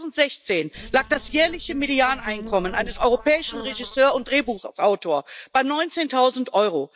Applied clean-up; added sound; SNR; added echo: neural mask model DeepFilterNet 3.